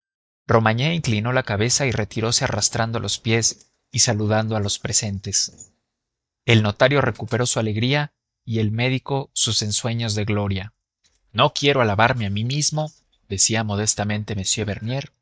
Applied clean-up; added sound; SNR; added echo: neural mask model DeepFilterNet 3.